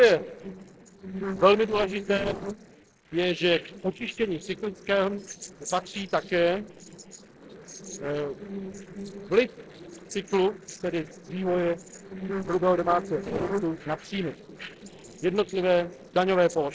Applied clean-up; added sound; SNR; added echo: neural separator model SepFormer DNS4.